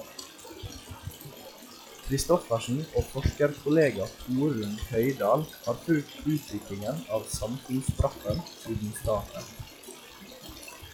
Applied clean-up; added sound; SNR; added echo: classical method log-MMSE.